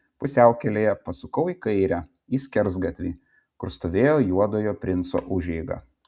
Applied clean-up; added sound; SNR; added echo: none; none; none; none.